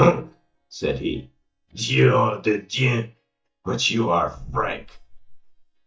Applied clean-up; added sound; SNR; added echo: neural mask model DeepFilterNet 3.